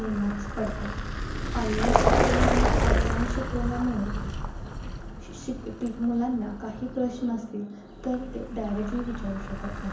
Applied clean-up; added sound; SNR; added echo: none; Vehicle; -3 dB; reverberation time 0.7 s.